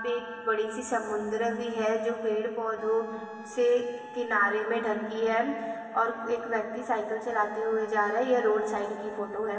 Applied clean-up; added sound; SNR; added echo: none; Wind instrument, woodwind instrument; 19 dB; reverberation time 2.6 s.